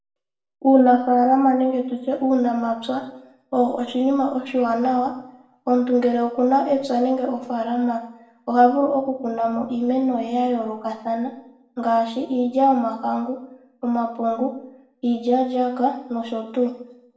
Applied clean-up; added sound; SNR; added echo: none; none; none; reverberation time 0.7 s.